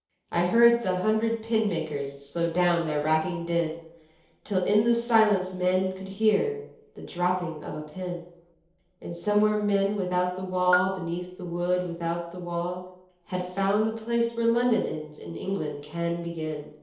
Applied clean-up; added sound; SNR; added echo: none; Bell; 9 dB; reverberation time 0.8 s.